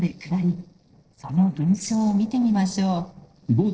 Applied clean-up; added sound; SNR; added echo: neural separator model SepFormer DNS4.